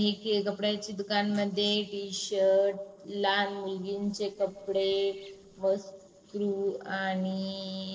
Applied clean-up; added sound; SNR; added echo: neural separator model SepFormer DNS4.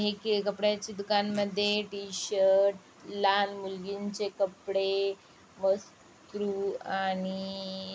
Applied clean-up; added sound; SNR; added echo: none; none; none; none.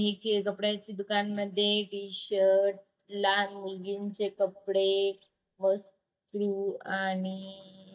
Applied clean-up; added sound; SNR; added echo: neural mask model DeepFilterNet 3.